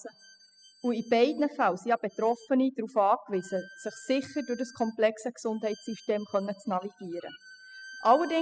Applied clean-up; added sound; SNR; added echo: classical method spectral subtraction.